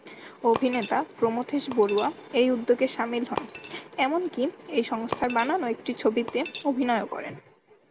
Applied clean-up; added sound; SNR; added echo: none; Shatter; 13 dB; none.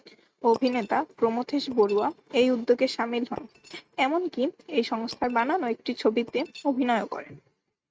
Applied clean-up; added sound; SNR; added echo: neural mask model RNNoise.